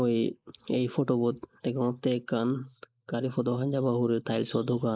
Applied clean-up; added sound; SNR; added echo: neural mask model Resemble Enhance denoiser.